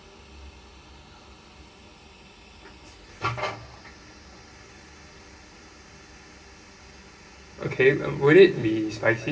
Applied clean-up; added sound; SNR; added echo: none; none; none; reverberation time 2.9 s.